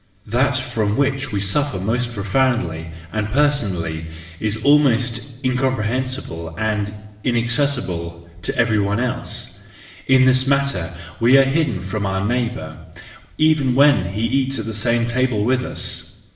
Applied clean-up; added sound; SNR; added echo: none; none; none; reverberation time 1.1 s.